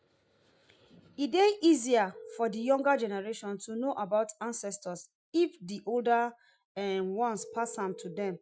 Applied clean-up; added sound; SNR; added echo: classical method Wiener filter.